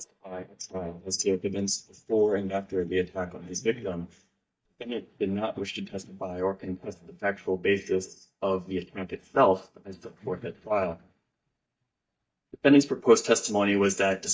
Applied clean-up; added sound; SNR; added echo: neural mask model DeepFilterNet 3.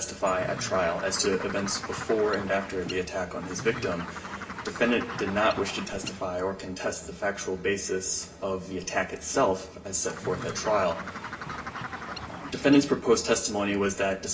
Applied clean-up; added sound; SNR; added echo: none; Bird; 10 dB; reverberation time 0.2 s.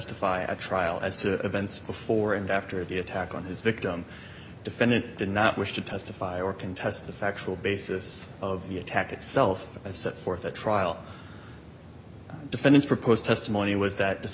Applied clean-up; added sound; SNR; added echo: none; none; none; none.